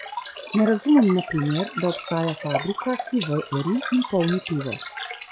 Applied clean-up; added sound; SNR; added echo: classical method log-MMSE.